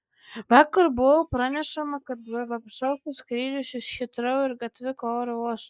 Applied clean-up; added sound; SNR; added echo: neural mask model Resemble Enhance denoiser.